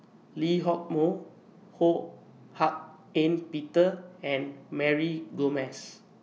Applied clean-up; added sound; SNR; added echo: none; none; none; none.